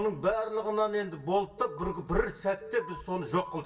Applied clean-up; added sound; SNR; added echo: none; Alarm; 12 dB; reverberation time 0.1 s.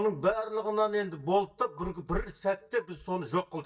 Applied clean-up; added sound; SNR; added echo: neural mask model DeepFilterNet 3.